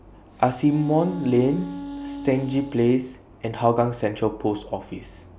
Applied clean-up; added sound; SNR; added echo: none; Wind instrument, woodwind instrument; 11 dB; none.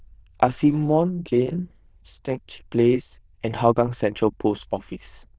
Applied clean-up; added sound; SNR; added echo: neural diffusion model UNIVERSE++.